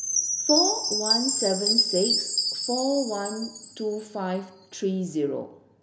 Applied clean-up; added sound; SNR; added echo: none; Chime; -1 dB; none.